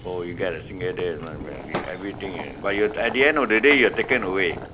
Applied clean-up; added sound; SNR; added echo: none; Boiling + Shatter; 12 dB; none.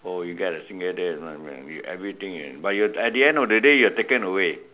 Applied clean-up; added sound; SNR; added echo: none; none; none; none.